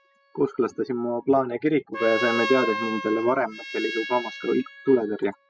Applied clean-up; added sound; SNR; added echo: classical method spectral subtraction.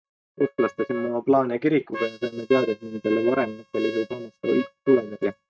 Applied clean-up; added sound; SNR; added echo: neural mask model RNNoise.